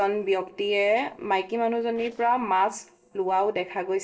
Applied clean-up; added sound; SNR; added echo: neural separator model SepFormer DNS4.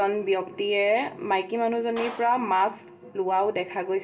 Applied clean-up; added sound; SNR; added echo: none; Clapping; 18 dB; reverberation time 0.4 s.